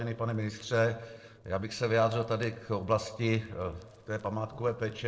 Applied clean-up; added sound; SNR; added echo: neural separator model SepFormer DNS4.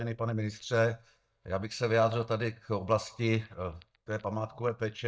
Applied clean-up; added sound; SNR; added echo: neural mask model DeepFilterNet 3.